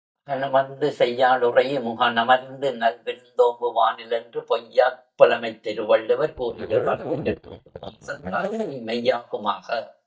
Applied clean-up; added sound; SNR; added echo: neural mask model DeepFilterNet 3.